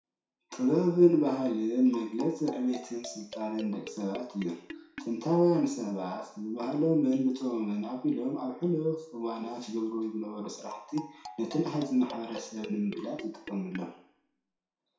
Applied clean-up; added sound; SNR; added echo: none; Marimba, xylophone; 16 dB; reverberation time 0.6 s.